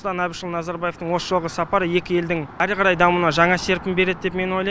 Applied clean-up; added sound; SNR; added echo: none; none; none; none.